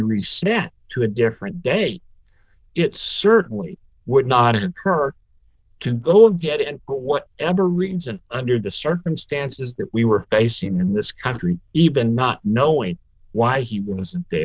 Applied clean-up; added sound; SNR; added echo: neural diffusion model UNIVERSE++.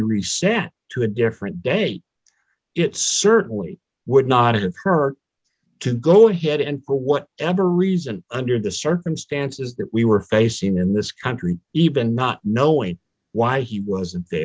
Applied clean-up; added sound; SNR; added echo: none; none; none; none.